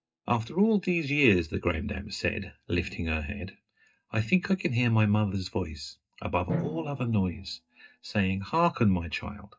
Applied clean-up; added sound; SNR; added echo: neural mask model DeepFilterNet 3.